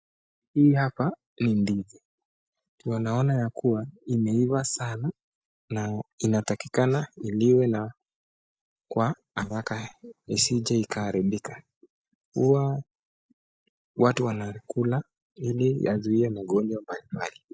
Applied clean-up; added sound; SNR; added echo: neural mask model DeepFilterNet 3.